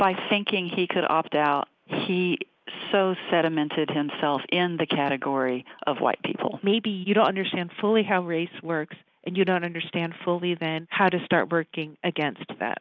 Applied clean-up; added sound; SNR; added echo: none; none; none; none.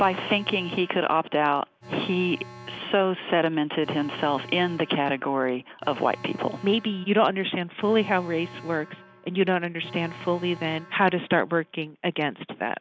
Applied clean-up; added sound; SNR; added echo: none; Alarm; 20 dB; none.